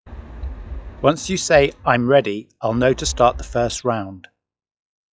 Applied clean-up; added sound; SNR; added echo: classical method log-MMSE.